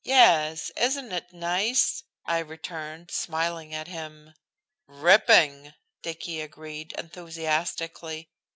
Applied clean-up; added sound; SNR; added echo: none; none; none; none.